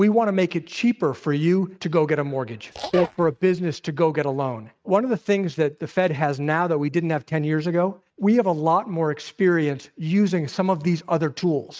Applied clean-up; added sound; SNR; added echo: neural mask model RNNoise.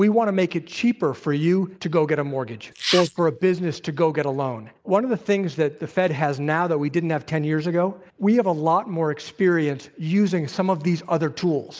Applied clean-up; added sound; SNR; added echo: neural mask model Resemble Enhance denoiser.